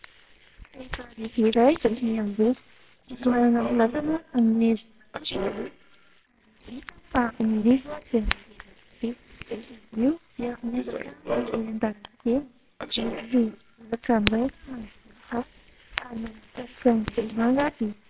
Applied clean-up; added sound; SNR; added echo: neural separator model SepFormer WHAMR!.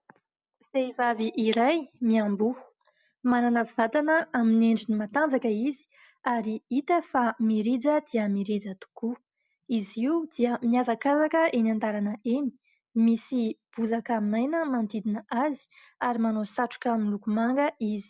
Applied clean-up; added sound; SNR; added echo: none; none; none; none.